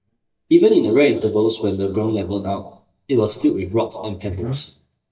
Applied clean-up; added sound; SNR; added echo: neural mask model DeepFilterNet 3.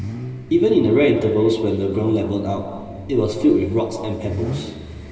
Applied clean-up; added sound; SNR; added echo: none; Idling / Accelerating, revving, vroom / Car; 13 dB; reverberation time 2.5 s.